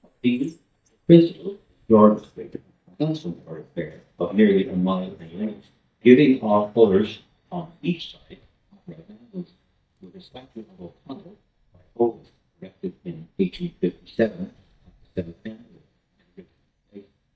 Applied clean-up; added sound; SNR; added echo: neural mask model DeepFilterNet 3.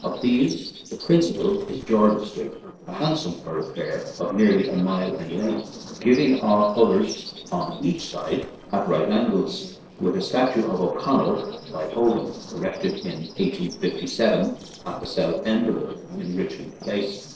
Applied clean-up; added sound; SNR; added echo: neural separator model SepFormer DNS4.